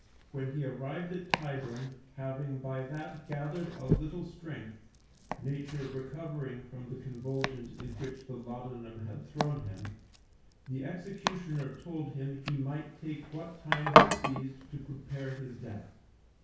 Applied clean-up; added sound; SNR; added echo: none; Domestic sounds, home sounds; -2 dB; reverberation time 0.6 s.